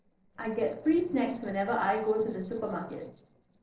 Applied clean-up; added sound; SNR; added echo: neural separator model SepFormer DNS4.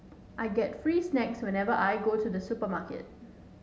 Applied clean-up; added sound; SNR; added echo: none; none; none; none.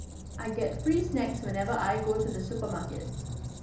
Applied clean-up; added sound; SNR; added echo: none; Squeak; 6 dB; reverberation time 0.4 s.